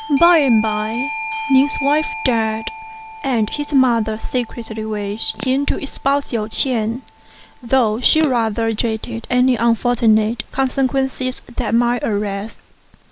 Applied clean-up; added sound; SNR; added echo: none; Crack / Crackle + Doorbell; 14 dB; none.